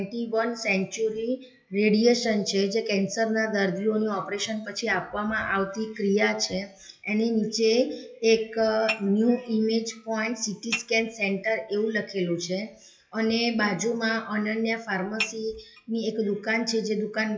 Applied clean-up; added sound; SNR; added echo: classical method WPE with log-MMSE.